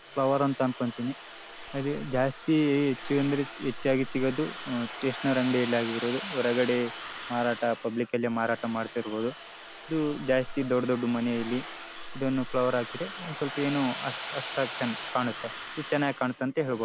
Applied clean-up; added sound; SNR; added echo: none; Domestic sounds, home sounds; 9 dB; none.